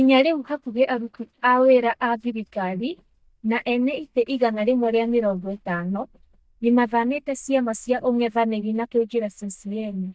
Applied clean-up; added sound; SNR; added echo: neural mask model DeepFilterNet 3.